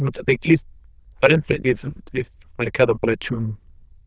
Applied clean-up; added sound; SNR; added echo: neural diffusion model UNIVERSE++.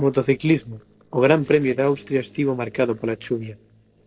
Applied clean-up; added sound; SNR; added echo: neural separator model SepFormer DNS4.